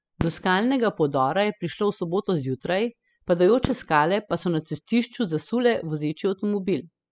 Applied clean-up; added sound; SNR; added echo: classical method spectral subtraction.